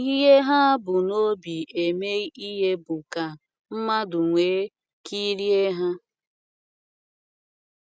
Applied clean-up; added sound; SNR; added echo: none; none; none; none.